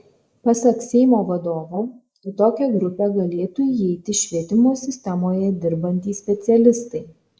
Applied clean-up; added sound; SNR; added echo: neural mask model Resemble Enhance denoiser.